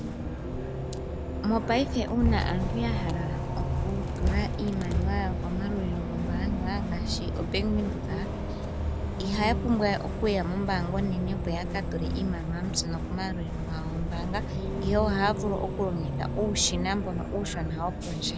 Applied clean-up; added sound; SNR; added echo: none; Bus; -1 dB; none.